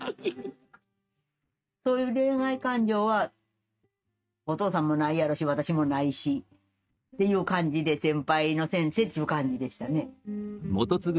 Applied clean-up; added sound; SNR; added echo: neural mask model RNNoise.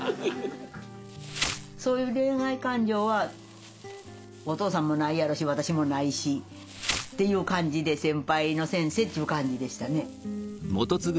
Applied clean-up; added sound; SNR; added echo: none; Insect; 14 dB; none.